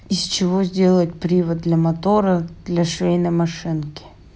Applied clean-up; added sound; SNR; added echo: none; none; none; none.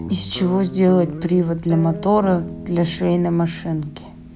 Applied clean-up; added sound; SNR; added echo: none; Guitar; 13 dB; none.